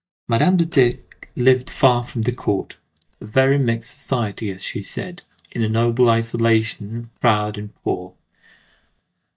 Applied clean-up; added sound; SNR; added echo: neural mask model DeepFilterNet 3.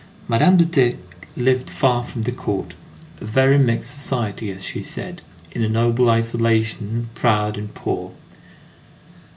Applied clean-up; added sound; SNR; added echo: none; none; none; none.